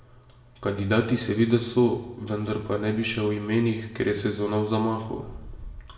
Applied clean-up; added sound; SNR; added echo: none; none; none; reverberation time 1.0 s.